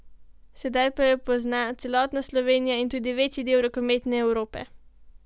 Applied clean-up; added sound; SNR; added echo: none; none; none; none.